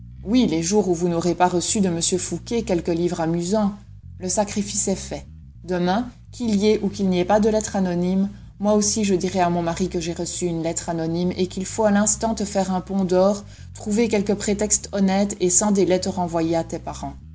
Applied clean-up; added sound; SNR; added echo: none; Bass guitar; 18 dB; none.